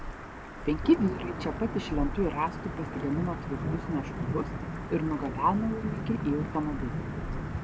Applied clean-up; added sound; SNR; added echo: none; Thunder / Wind / Rain; 3 dB; none.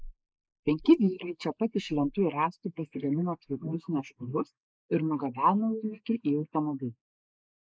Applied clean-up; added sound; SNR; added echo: neural mask model Resemble Enhance denoiser.